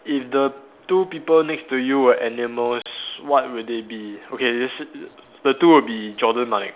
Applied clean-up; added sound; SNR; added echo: none; none; none; none.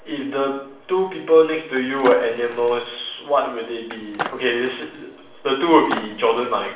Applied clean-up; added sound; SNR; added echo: none; Skateboard; 12 dB; reverberation time 0.6 s.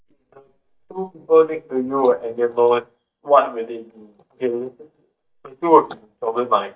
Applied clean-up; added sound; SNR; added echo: neural mask model DeepFilterNet 3.